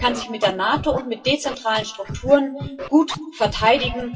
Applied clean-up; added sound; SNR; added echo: classical method WPE with log-MMSE.